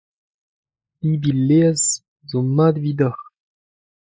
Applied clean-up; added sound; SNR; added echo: neural mask model Resemble Enhance denoiser.